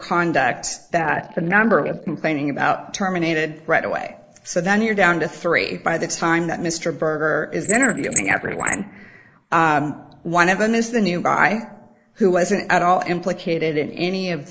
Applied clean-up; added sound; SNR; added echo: neural mask model Resemble Enhance denoiser.